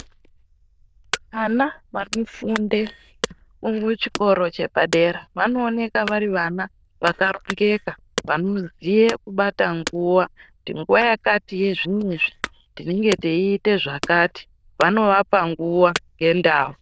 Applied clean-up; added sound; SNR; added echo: neural diffusion model UNIVERSE++.